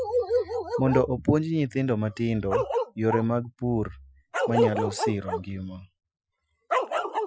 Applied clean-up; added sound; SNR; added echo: classical method Wiener filter.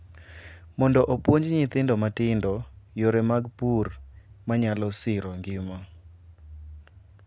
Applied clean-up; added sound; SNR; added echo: none; none; none; none.